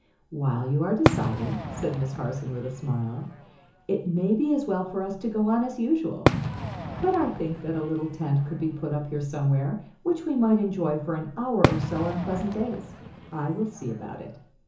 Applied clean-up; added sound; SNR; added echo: none; Fireworks; 3 dB; reverberation time 0.7 s.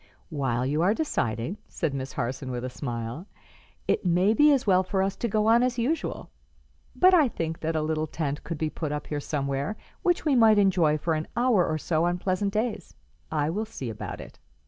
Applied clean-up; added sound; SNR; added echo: none; none; none; none.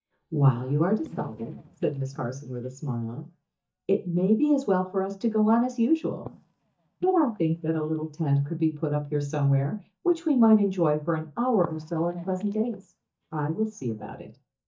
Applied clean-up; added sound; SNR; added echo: neural mask model DeepFilterNet 3.